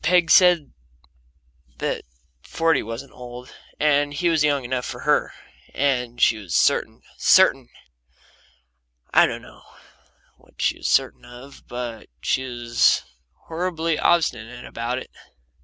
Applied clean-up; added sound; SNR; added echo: none; none; none; none.